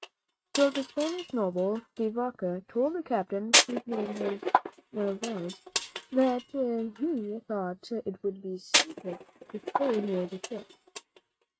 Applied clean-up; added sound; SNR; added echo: neural mask model RNNoise.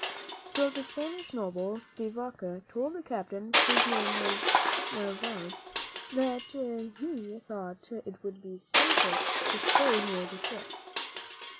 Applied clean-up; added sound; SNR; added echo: none; Crushing; -5 dB; none.